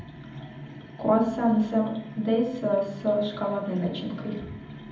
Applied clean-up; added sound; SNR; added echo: none; none; none; reverberation time 0.8 s.